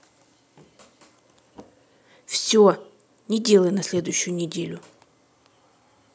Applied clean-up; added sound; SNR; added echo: none; none; none; none.